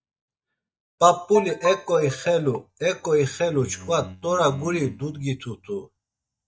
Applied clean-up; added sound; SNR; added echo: neural mask model DeepFilterNet 3.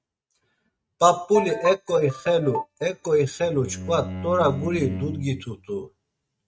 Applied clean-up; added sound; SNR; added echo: neural mask model RNNoise.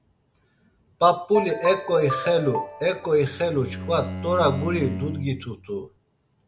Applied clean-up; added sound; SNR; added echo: none; Ringtone + Bowed string instrument; 7 dB; none.